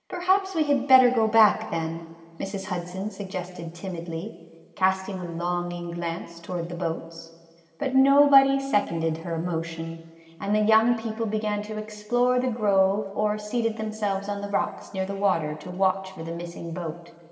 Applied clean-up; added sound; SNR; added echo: none; none; none; reverberation time 2.1 s.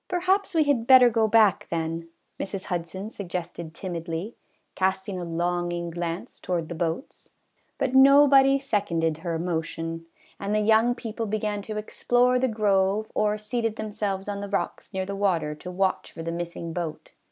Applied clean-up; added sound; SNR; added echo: none; none; none; none.